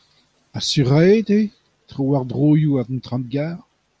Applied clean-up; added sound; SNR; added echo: none; none; none; none.